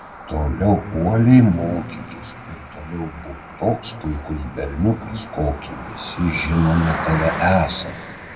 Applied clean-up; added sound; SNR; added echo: none; Cricket; 12 dB; reverberation time 1.1 s.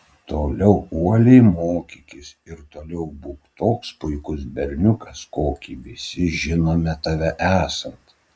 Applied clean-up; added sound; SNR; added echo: none; none; none; none.